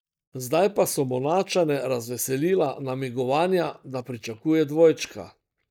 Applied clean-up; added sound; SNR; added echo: neural mask model DeepFilterNet 3.